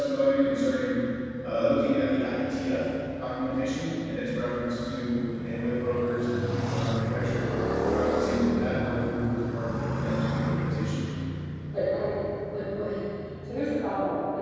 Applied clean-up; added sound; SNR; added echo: none; Motorcycle; 4 dB; reverberation time 2.2 s.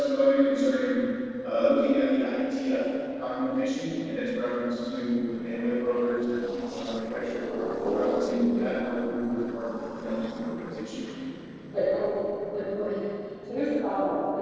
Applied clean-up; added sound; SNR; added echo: neural separator model SepFormer DNS4.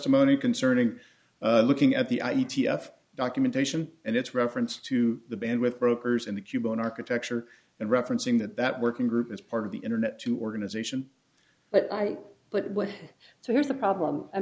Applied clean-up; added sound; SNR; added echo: none; none; none; none.